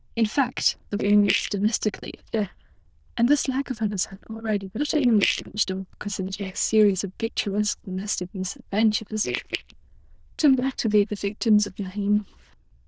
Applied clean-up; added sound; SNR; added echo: neural diffusion model UNIVERSE++.